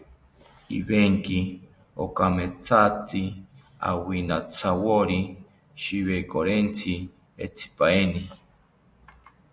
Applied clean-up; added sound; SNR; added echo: none; none; none; none.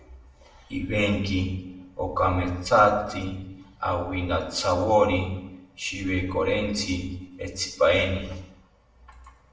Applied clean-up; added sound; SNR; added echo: none; none; none; reverberation time 0.7 s.